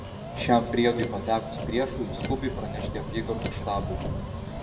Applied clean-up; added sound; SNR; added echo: none; Motor vehicle (road); 4 dB; reverberation time 1.0 s.